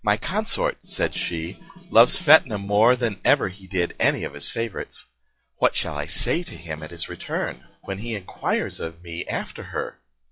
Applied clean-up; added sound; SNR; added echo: classical method log-MMSE.